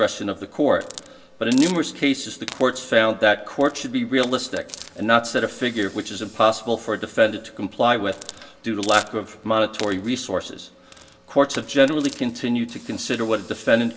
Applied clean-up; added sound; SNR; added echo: none; Hiss; 19 dB; reverberation time 0.1 s.